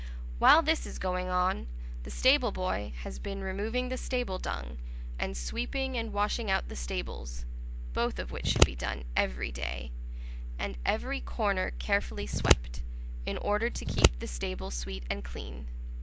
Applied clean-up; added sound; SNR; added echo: none; Scissors; -2 dB; none.